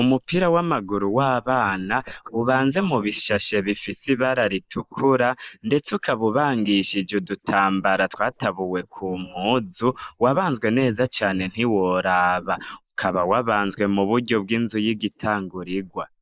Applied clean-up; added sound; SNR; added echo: neural mask model Resemble Enhance denoiser.